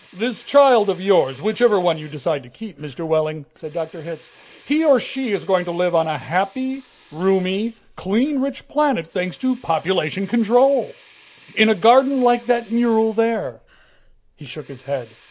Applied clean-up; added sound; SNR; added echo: neural mask model Resemble Enhance denoiser.